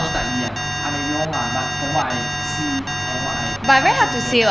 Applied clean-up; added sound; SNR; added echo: none; Alarm; 5 dB; none.